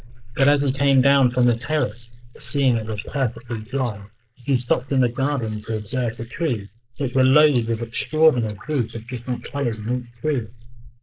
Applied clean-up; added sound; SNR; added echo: neural mask model Resemble Enhance denoiser.